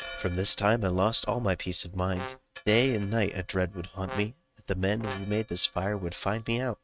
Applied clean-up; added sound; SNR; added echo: neural mask model RNNoise.